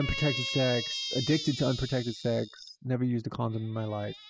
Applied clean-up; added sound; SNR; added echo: classical method spectral subtraction.